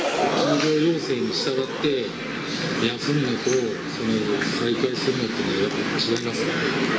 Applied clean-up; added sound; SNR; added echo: none; Tambourine; 20 dB; reverberation time 1.9 s.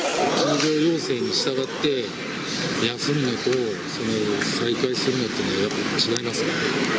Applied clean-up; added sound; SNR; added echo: none; none; none; none.